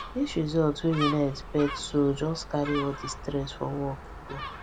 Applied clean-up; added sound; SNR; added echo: none; Gull, seagull; 10 dB; none.